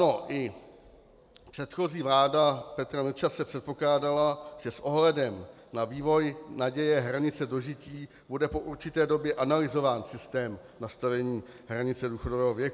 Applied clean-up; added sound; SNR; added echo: none; none; none; none.